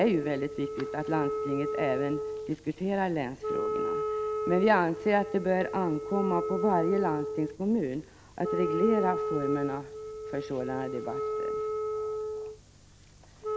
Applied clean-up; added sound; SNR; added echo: none; Wind instrument, woodwind instrument; 3 dB; none.